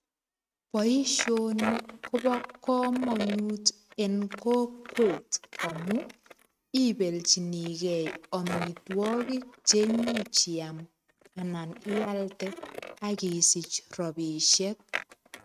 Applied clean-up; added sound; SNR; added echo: neural mask model RNNoise.